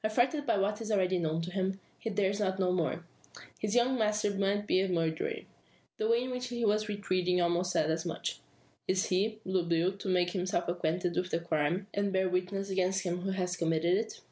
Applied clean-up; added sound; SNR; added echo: none; none; none; none.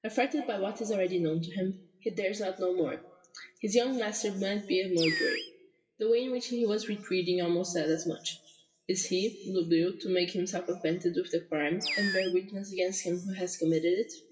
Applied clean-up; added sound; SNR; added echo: classical method WPE with log-MMSE.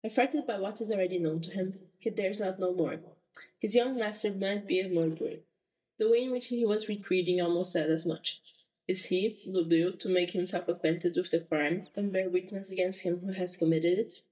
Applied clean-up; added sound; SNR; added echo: neural mask model DeepFilterNet 3.